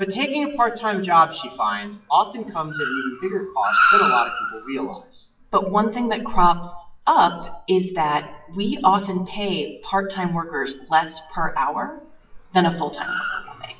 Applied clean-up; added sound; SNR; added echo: classical method WPE with log-MMSE.